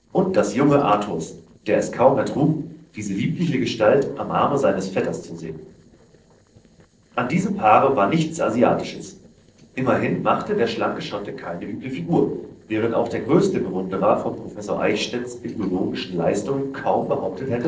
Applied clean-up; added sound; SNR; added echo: neural separator model SepFormer DNS4.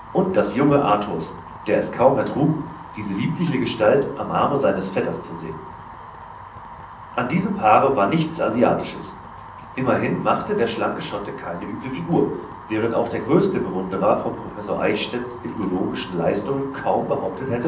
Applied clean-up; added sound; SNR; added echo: none; Fire; 16 dB; reverberation time 0.6 s.